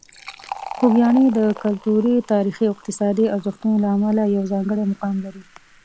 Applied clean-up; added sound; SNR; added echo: none; Fill (with liquid); 18 dB; none.